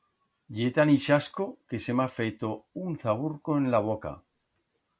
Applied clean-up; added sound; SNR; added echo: none; none; none; none.